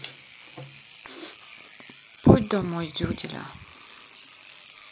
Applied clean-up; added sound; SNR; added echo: none; Engine / Domestic sounds, home sounds; 17 dB; none.